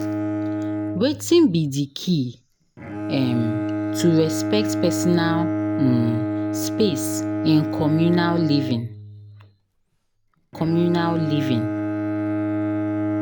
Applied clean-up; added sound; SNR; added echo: none; Bowed string instrument; 2 dB; none.